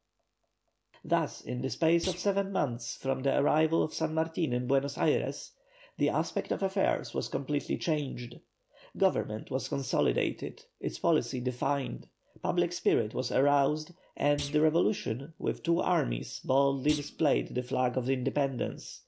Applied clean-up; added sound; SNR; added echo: none; Thump, thud; 17 dB; none.